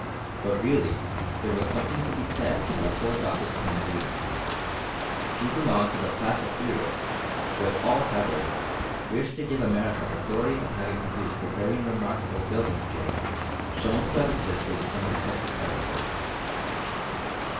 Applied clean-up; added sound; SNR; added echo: none; Crow; 0 dB; reverberation time 0.4 s.